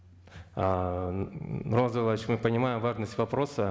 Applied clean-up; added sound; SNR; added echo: none; none; none; none.